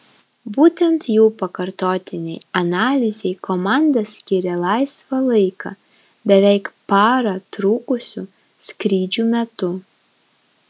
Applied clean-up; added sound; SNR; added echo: none; none; none; none.